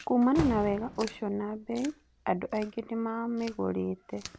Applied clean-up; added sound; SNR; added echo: none; Chewing, mastication + Slam; 13 dB; none.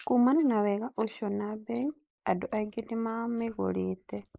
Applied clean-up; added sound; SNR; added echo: neural mask model Resemble Enhance denoiser.